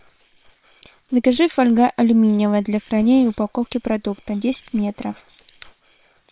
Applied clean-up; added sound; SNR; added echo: neural separator model SepFormer WHAM!.